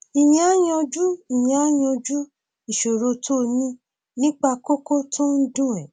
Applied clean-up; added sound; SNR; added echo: none; none; none; none.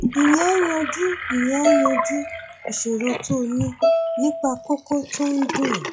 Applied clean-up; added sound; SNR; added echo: classical method log-MMSE.